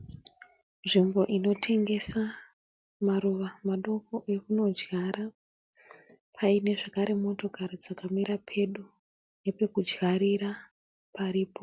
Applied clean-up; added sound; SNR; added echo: none; none; none; none.